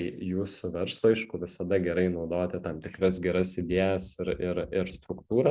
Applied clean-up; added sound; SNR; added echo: none; none; none; none.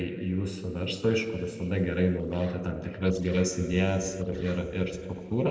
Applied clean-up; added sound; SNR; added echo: neural separator model SepFormer DNS4.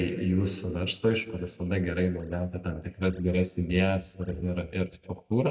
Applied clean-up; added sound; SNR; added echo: neural mask model DeepFilterNet 3.